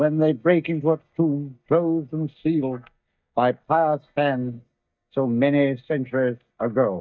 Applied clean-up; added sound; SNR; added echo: neural mask model DeepFilterNet 3.